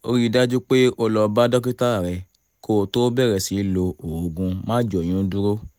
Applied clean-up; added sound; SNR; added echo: none; none; none; none.